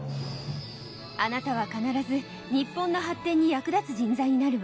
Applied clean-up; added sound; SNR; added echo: none; Microwave oven; 15 dB; none.